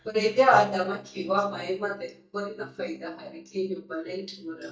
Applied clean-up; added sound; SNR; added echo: neural mask model DeepFilterNet 3.